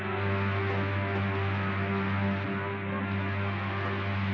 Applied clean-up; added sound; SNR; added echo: none; Tap; 16 dB; none.